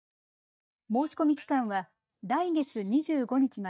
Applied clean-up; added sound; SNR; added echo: neural mask model DeepFilterNet 3.